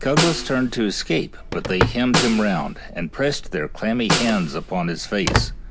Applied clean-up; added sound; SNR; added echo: none; Telephone + Snare drum; 3 dB; none.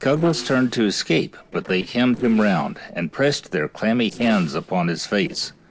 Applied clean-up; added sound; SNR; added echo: neural separator model SepFormer DNS4.